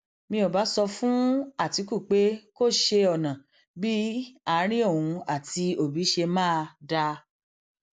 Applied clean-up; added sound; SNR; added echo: none; none; none; none.